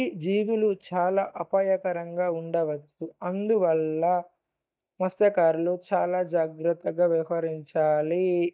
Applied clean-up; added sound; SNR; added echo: neural mask model DeepFilterNet 3.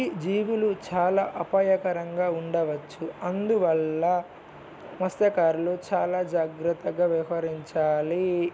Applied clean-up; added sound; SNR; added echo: none; none; none; none.